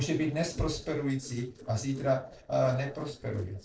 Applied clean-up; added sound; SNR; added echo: neural separator model SepFormer DNS4.